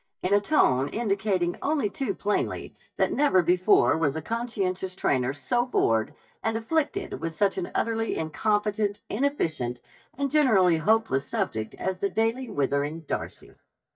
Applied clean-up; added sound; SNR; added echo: neural mask model DeepFilterNet 3.